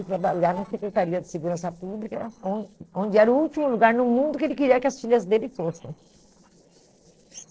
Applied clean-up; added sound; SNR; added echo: neural separator model SepFormer DNS4.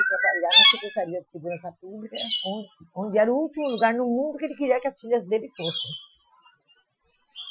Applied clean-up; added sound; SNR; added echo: classical method Wiener filter.